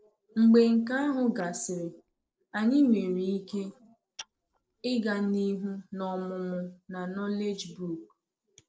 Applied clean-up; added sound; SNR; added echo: neural separator model SepFormer DNS4.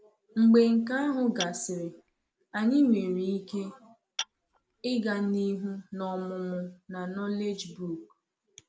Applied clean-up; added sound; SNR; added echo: none; Tap / Glass; 13 dB; none.